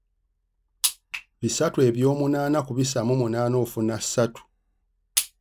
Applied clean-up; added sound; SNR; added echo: none; none; none; none.